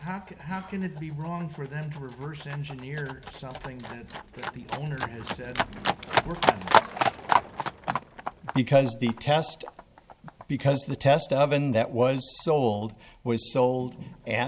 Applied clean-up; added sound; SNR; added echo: none; Livestock, farm animals, working animals; 4 dB; none.